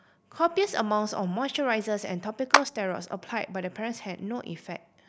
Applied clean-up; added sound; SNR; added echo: none; Clapping; -1 dB; none.